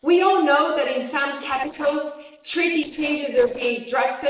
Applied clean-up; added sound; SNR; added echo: neural separator model SepFormer DNS4.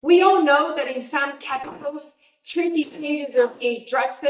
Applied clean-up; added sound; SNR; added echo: neural mask model DeepFilterNet 3.